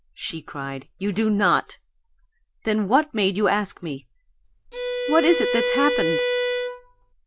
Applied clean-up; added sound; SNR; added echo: none; Bowed string instrument; 0 dB; none.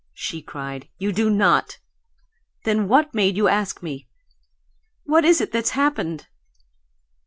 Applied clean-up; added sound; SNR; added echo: none; none; none; none.